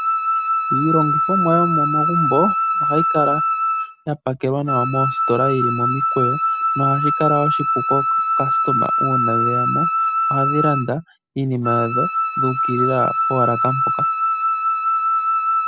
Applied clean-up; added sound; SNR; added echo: none; Wind instrument, woodwind instrument; -3 dB; none.